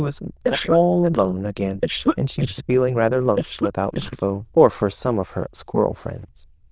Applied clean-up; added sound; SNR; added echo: neural diffusion model UNIVERSE++.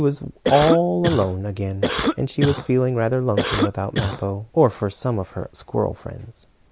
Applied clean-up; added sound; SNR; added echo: none; Cough; 2 dB; none.